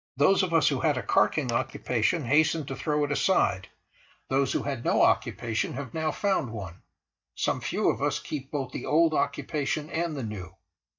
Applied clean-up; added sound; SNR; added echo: neural mask model DeepFilterNet 3.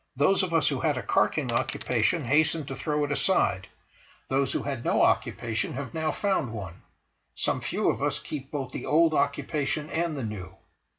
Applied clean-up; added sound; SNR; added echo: none; Coin (dropping); 12 dB; none.